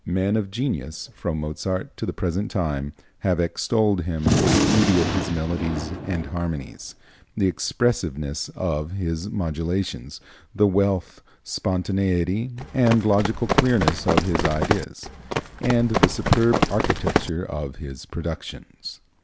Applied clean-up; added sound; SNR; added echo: none; Gunshot, gunfire + Run; 0 dB; none.